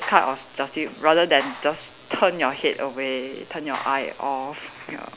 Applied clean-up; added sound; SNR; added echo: none; Clapping; 15 dB; none.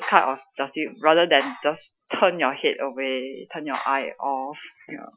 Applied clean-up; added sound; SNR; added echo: classical method Wiener filter.